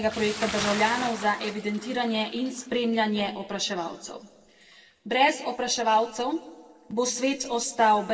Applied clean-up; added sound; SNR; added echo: none; Bathtub (filling or washing) / Splash, splatter; 14 dB; reverberation time 1.8 s.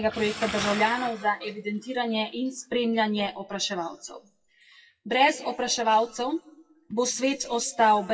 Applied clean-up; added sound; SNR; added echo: classical method WPE with log-MMSE.